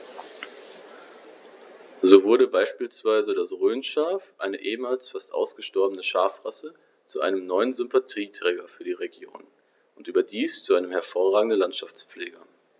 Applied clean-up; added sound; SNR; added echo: none; none; none; none.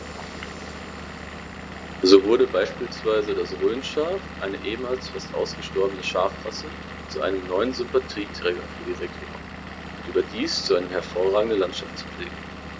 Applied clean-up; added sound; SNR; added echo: none; Engine / Vehicle; 11 dB; none.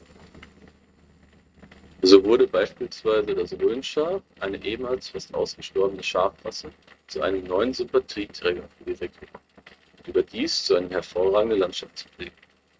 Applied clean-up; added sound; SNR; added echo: neural mask model RNNoise.